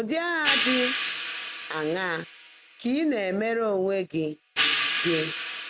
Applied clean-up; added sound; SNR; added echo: none; Hi-hat; 2 dB; none.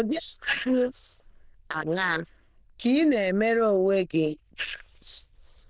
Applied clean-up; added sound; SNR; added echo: neural diffusion model UNIVERSE++.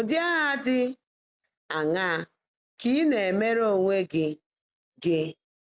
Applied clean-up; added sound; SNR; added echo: none; none; none; none.